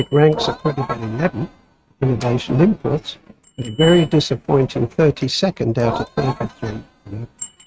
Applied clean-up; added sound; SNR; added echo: neural mask model RNNoise.